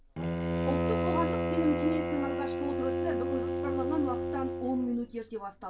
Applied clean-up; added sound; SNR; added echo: none; Bowed string instrument; -2 dB; reverberation time 0.2 s.